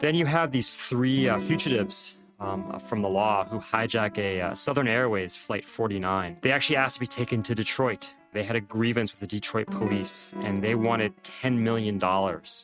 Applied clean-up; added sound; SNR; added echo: neural mask model RNNoise.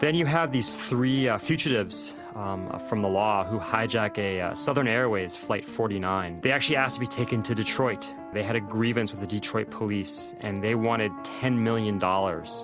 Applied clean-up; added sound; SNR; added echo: none; none; none; none.